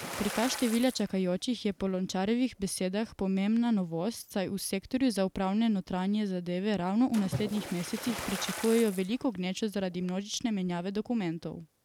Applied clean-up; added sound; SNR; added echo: none; Splash, splatter; 14 dB; none.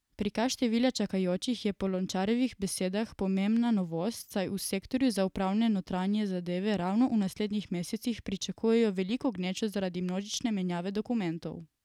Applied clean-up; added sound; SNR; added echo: none; none; none; none.